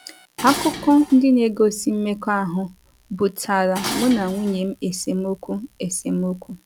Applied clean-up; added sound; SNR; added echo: none; Dishes, pots, and pans; 14 dB; none.